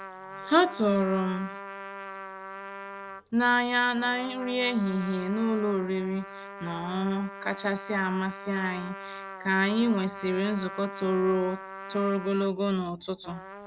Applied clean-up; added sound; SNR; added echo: none; Trumpet; 13 dB; none.